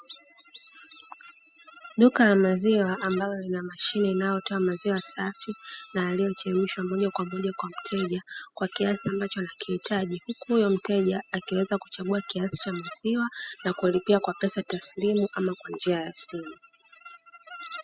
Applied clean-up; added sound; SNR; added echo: classical method spectral subtraction.